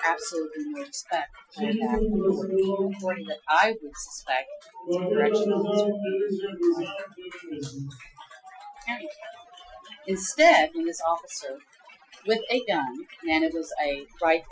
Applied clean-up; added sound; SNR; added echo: classical method Wiener filter.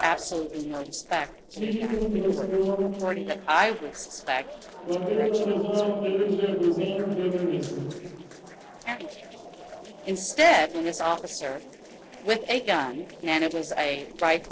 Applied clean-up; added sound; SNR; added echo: neural separator model SepFormer DNS4.